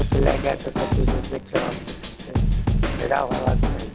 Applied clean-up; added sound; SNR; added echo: none; Drum kit; -5 dB; none.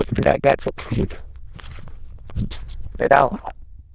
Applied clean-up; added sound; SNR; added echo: neural diffusion model UNIVERSE++.